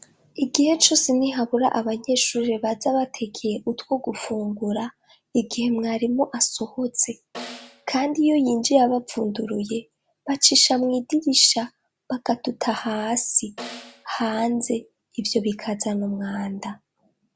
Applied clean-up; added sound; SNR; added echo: none; Snare drum; 17 dB; none.